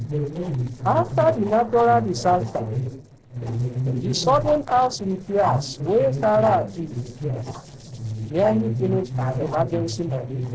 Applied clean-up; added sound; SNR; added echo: neural separator model SepFormer DNS4.